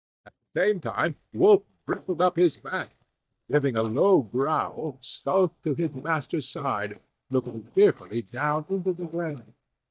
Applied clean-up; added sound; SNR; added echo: neural mask model DeepFilterNet 3.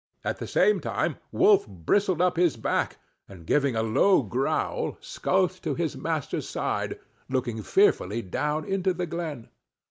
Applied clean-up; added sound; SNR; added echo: none; none; none; none.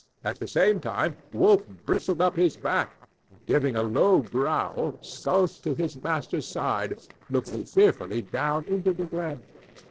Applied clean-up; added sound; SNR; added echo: neural separator model SepFormer DNS4.